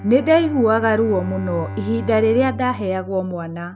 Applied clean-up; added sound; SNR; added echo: none; Bowed string instrument; 12 dB; none.